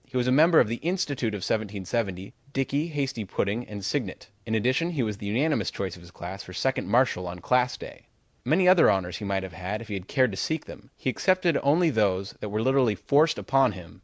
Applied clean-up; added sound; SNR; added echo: none; none; none; none.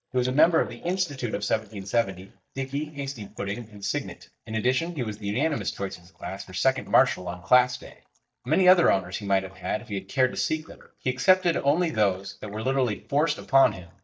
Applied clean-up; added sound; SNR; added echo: neural mask model DeepFilterNet 3.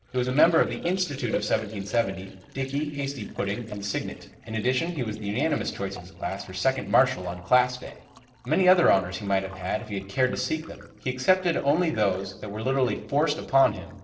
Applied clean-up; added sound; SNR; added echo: neural separator model SepFormer DNS4.